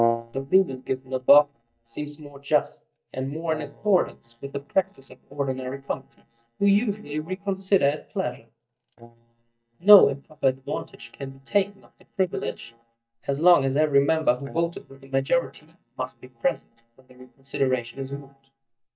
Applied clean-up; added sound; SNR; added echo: neural mask model DeepFilterNet 3.